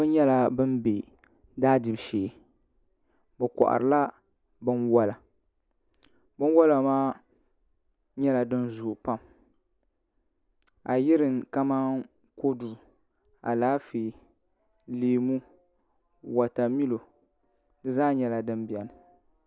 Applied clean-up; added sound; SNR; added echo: none; none; none; none.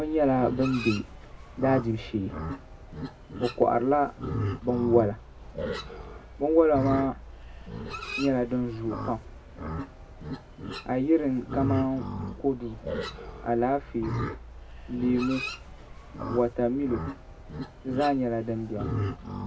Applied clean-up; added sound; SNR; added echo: none; Livestock, farm animals, working animals; 8 dB; reverberation time 0.2 s.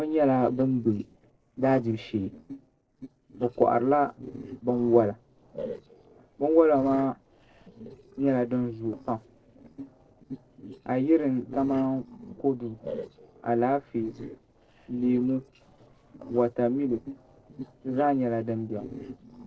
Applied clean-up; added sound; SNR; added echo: neural separator model SepFormer DNS4.